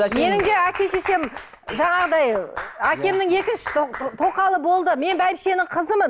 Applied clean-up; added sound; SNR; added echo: none; none; none; none.